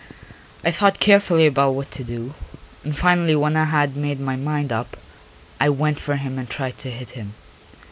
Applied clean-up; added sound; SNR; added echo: none; none; none; none.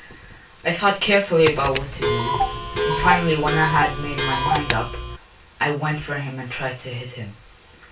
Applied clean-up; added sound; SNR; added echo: none; Clock; 1 dB; reverberation time 0.2 s.